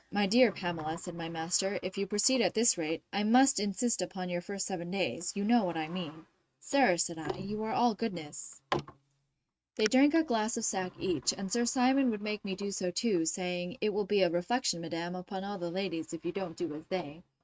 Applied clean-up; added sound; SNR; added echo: neural mask model RNNoise.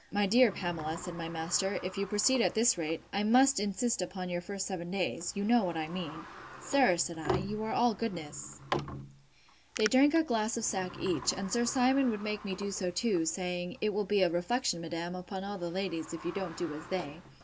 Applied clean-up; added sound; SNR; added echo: none; Sliding door; 13 dB; none.